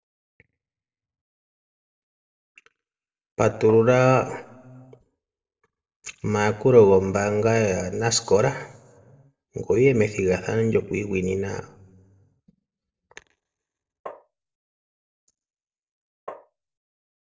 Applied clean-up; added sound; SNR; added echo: neural separator model SepFormer DNS4.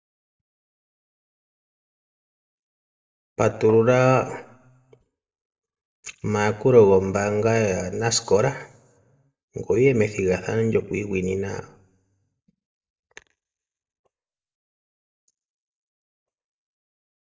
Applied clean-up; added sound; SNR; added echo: neural mask model DeepFilterNet 3.